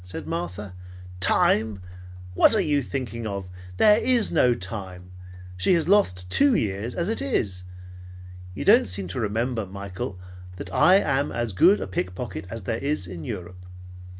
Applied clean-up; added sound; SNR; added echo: none; none; none; none.